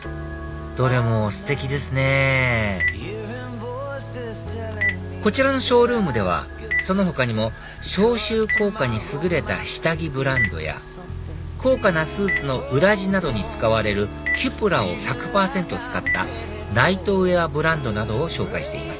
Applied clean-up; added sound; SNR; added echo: none; Telephone; 11 dB; none.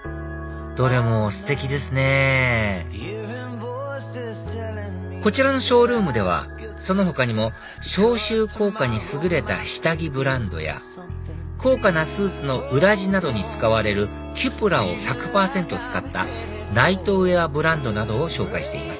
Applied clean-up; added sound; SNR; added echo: none; none; none; none.